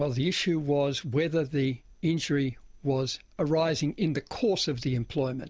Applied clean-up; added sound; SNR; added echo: none; none; none; none.